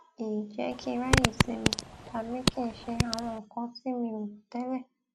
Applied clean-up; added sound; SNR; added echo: none; Fart; -4 dB; none.